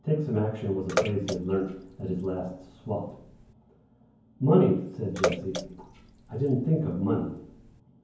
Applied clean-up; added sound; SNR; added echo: none; Bathtub (filling or washing) / Water / Splash, splatter; 8 dB; reverberation time 0.9 s.